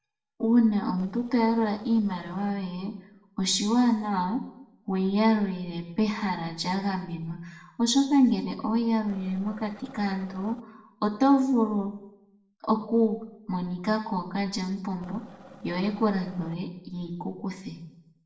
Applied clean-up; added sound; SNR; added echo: neural separator model SepFormer DNS4.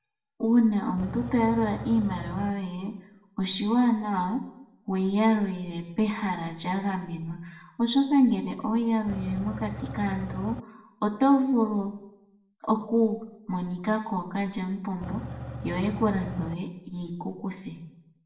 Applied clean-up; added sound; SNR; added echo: none; Engine / Truck / Car; 9 dB; reverberation time 0.7 s.